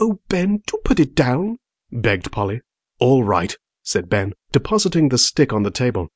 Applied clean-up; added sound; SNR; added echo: none; none; none; none.